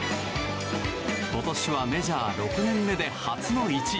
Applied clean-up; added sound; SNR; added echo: none; none; none; none.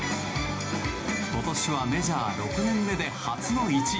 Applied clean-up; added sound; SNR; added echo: none; Bowed string instrument; 20 dB; reverberation time 0.4 s.